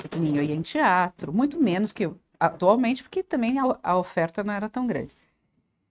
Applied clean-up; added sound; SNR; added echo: neural mask model RNNoise.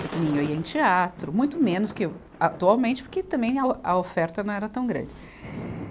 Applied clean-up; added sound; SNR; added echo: none; Thunder / Rain; 15 dB; none.